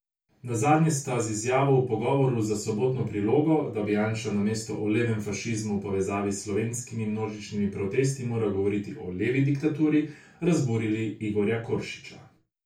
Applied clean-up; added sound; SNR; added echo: none; none; none; reverberation time 0.2 s.